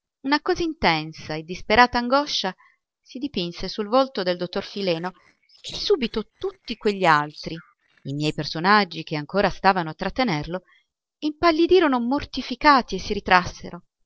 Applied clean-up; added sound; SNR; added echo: neural separator model SepFormer DNS4.